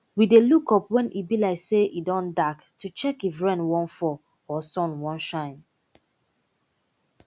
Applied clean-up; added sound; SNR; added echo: none; none; none; none.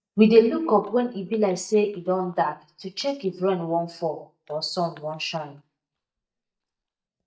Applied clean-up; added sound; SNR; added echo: neural mask model DeepFilterNet 3.